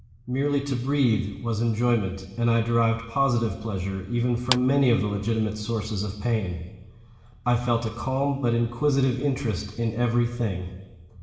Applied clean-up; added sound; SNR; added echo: none; Clapping; 9 dB; reverberation time 1.2 s.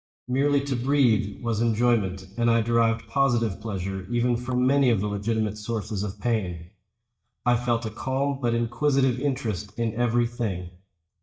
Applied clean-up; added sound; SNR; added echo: neural mask model DeepFilterNet 3.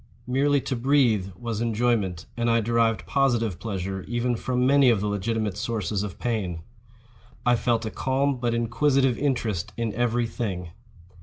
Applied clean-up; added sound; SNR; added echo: none; none; none; none.